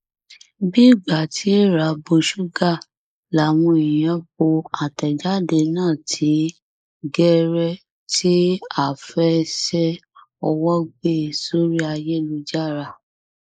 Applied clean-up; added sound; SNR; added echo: neural mask model Resemble Enhance denoiser.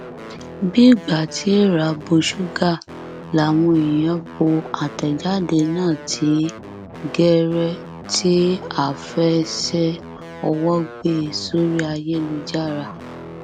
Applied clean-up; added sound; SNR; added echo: none; Guitar; 15 dB; none.